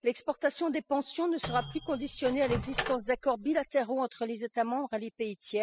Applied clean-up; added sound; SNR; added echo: classical method spectral subtraction.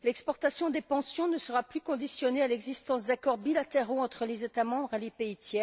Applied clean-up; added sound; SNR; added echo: none; none; none; none.